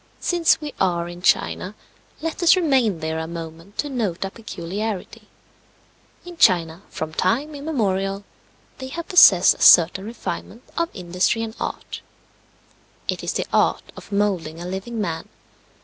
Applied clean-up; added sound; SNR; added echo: none; none; none; none.